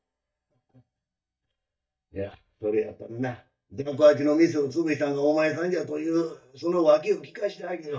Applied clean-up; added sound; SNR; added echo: neural mask model DeepFilterNet 3.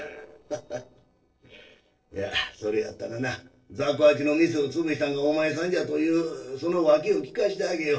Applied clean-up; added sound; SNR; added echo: neural separator model SepFormer DNS4.